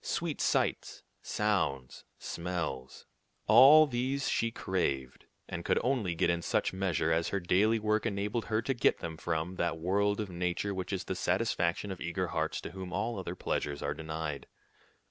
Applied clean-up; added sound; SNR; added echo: none; none; none; none.